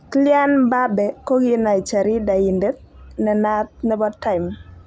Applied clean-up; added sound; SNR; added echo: none; none; none; none.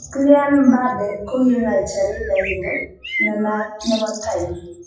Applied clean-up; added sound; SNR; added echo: classical method WPE with log-MMSE.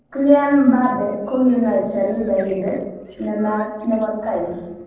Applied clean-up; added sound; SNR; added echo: neural separator model SepFormer DNS4.